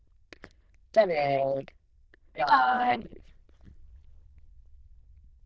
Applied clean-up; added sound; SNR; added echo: neural diffusion model UNIVERSE++.